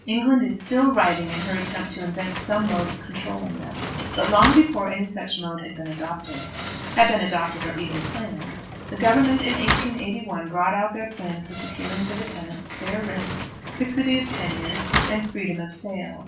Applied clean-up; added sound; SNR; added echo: none; Slam; 6 dB; reverberation time 0.3 s.